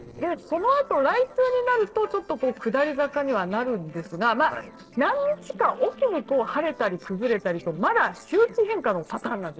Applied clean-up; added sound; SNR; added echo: neural separator model SepFormer DNS4.